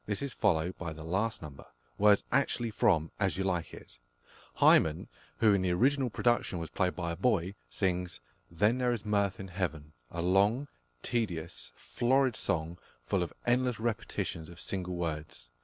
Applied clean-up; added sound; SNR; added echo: none; none; none; none.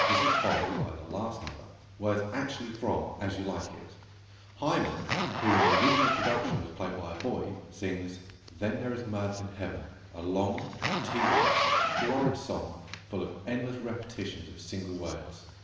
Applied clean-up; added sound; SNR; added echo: none; Zipper (clothing); -1 dB; reverberation time 1.1 s.